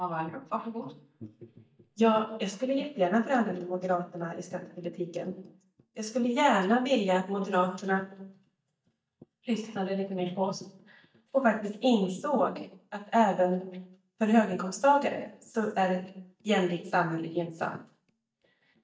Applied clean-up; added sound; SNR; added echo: neural mask model DeepFilterNet 3.